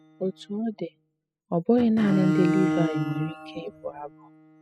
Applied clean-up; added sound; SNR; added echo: classical method spectral subtraction.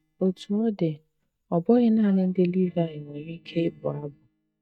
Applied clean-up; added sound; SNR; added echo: neural mask model DeepFilterNet 3.